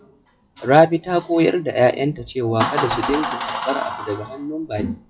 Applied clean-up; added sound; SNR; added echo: classical method WPE with log-MMSE.